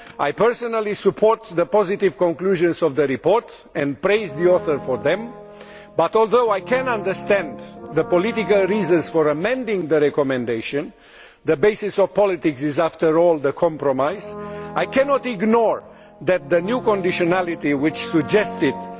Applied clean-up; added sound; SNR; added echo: none; Brass instrument; 16 dB; none.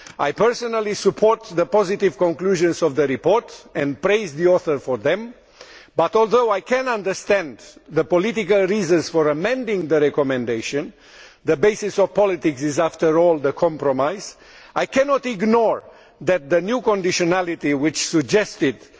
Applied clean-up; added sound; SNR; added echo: none; none; none; none.